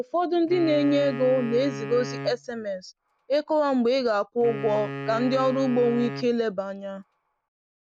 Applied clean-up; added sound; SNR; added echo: none; Wind instrument, woodwind instrument; 11 dB; none.